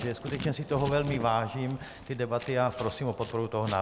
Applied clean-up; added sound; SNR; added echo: none; Scissors; 13 dB; none.